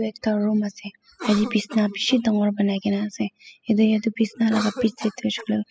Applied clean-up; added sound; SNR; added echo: classical method spectral subtraction.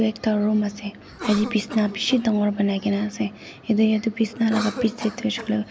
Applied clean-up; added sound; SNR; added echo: none; Cough; 15 dB; none.